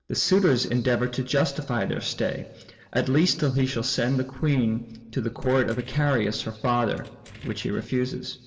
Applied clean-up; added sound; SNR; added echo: neural separator model SepFormer DNS4.